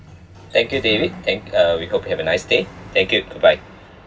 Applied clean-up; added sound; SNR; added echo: none; Sliding door; 17 dB; reverberation time 0.4 s.